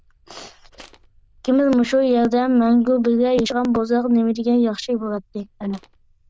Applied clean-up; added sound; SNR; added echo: neural diffusion model UNIVERSE++.